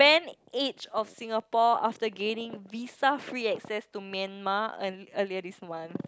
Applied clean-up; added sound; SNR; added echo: none; none; none; none.